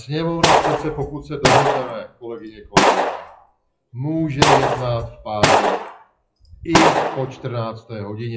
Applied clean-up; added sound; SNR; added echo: classical method WPE with log-MMSE.